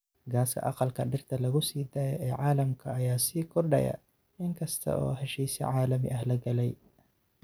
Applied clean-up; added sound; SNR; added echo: none; none; none; none.